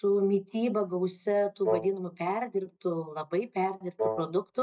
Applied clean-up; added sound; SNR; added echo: neural mask model DeepFilterNet 3.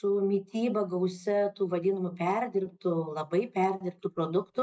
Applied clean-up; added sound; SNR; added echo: neural mask model Resemble Enhance denoiser.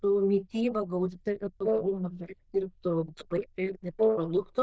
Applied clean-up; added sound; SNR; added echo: neural diffusion model UNIVERSE++.